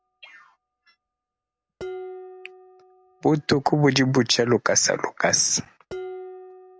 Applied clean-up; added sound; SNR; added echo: none; Dishes, pots, and pans; 17 dB; none.